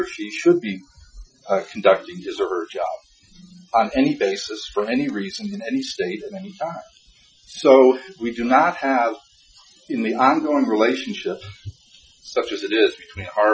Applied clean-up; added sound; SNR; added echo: classical method Wiener filter.